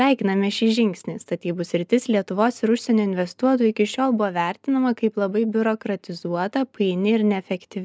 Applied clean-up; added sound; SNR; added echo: none; none; none; none.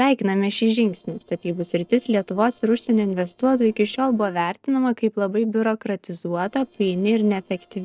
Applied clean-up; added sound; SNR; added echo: neural separator model SepFormer DNS4.